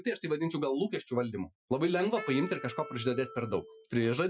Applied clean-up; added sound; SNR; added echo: classical method Wiener filter.